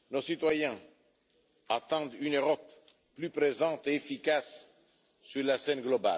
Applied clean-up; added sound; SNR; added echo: none; none; none; none.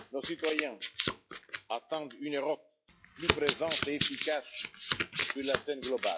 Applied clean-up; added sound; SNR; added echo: classical method log-MMSE.